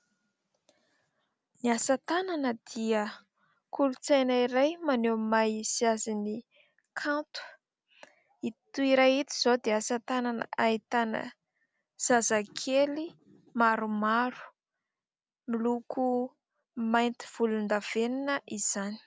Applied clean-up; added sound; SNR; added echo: none; none; none; none.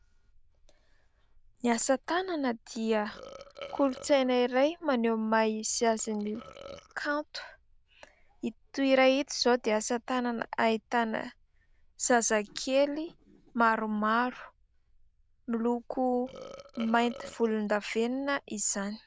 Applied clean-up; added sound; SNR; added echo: neural diffusion model UNIVERSE++.